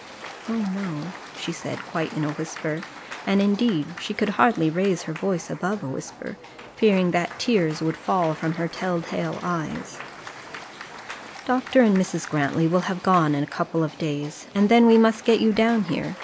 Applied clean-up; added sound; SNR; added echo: none; Livestock, farm animals, working animals + Applause / Cheering; 16 dB; none.